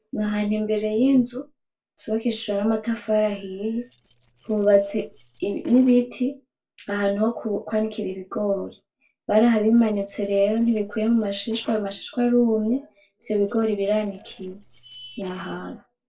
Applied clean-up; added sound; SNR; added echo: neural separator model SepFormer DNS4.